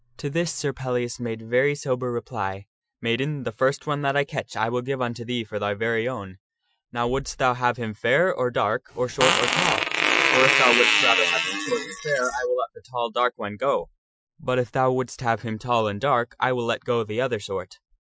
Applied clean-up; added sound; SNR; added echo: classical method Wiener filter.